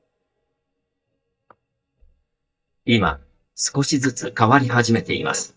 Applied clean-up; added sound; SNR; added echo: neural mask model DeepFilterNet 3.